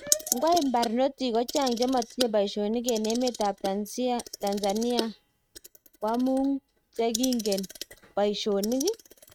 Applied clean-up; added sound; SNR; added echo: neural mask model RNNoise.